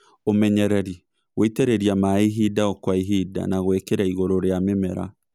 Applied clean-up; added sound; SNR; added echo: none; none; none; none.